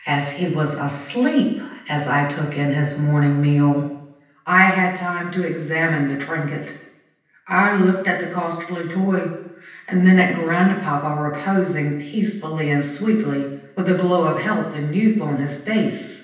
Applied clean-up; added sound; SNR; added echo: none; none; none; reverberation time 0.9 s.